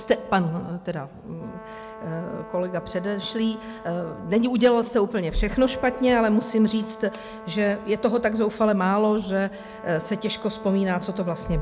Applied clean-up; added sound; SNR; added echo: none; Brass instrument; 18 dB; none.